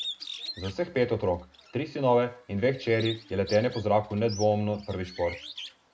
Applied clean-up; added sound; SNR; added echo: none; Bird; 15 dB; reverberation time 0.2 s.